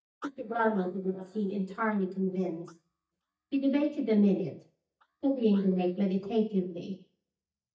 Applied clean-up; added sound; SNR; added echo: neural mask model DeepFilterNet 3.